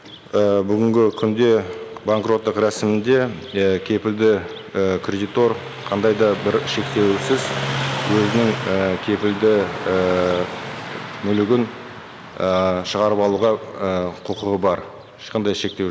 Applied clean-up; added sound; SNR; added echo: none; Car passing by; 11 dB; none.